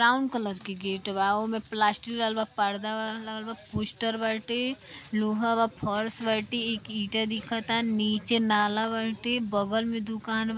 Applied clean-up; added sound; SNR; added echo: none; none; none; none.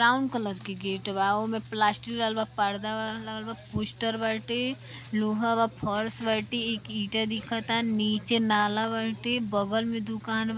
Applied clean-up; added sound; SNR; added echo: none; Mechanical fan; 19 dB; none.